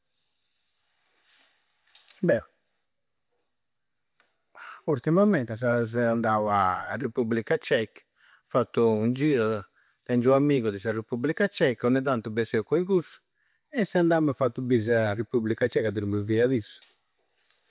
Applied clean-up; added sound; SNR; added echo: none; none; none; none.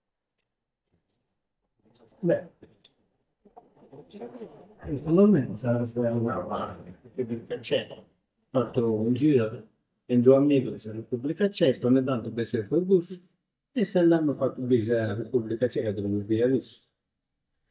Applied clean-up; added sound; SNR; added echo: neural mask model DeepFilterNet 3.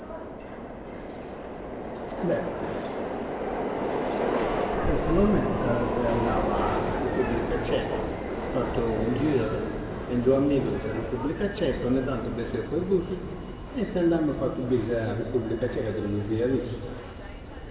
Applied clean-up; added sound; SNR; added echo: none; Subway, metro, underground; 2 dB; reverberation time 1.5 s.